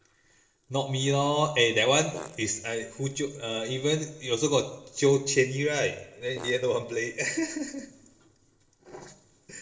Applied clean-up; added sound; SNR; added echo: neural separator model SepFormer DNS4.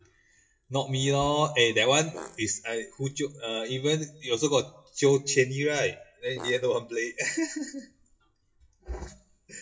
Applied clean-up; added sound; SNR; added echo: classical method WPE with log-MMSE.